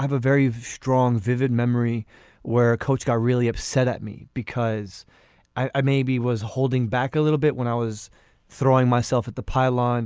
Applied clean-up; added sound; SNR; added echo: none; none; none; none.